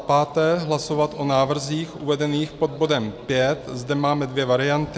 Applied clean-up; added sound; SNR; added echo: none; none; none; none.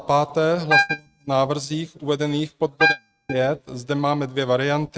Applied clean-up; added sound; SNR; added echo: neural mask model RNNoise.